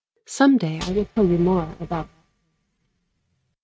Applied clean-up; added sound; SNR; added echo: neural mask model RNNoise.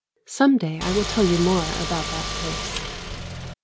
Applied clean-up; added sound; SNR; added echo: none; Car; 5 dB; none.